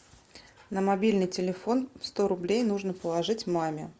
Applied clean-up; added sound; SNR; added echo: none; none; none; none.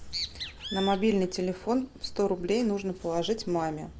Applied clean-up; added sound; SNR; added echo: none; Bird; 12 dB; none.